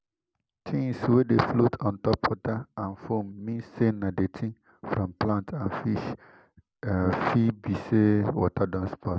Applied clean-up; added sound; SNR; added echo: none; none; none; none.